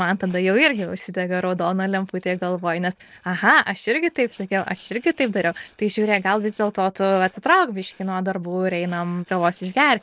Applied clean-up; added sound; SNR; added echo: neural separator model SepFormer DNS4.